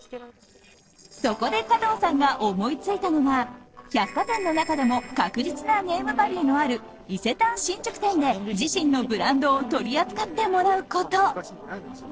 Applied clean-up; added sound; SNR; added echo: neural separator model SepFormer DNS4.